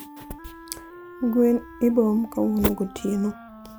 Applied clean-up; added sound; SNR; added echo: none; Wind instrument, woodwind instrument; 19 dB; none.